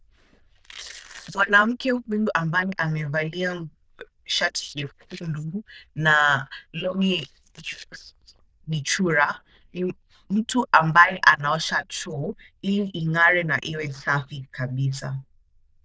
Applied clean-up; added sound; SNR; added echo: neural diffusion model UNIVERSE++.